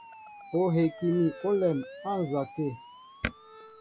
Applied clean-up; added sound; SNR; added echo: none; Siren; 17 dB; none.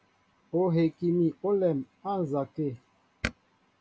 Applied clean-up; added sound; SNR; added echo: none; none; none; none.